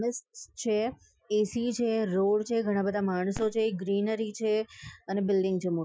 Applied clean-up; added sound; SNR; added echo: classical method Wiener filter.